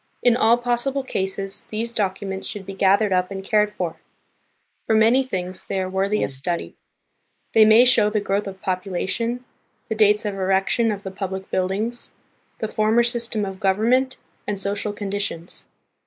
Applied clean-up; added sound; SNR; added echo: neural mask model Resemble Enhance denoiser.